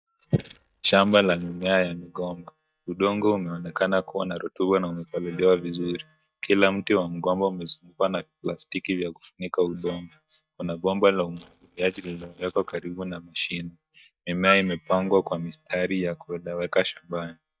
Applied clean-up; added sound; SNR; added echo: neural mask model DeepFilterNet 3.